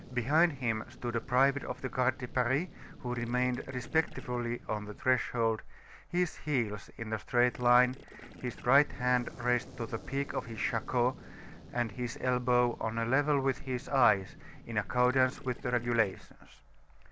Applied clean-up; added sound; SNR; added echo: none; Fire + Gurgling / Liquid; 19 dB; none.